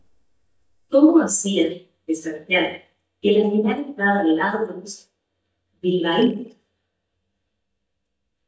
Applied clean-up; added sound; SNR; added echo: neural mask model DeepFilterNet 3.